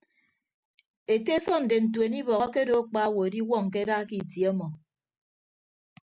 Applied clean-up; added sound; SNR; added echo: none; none; none; none.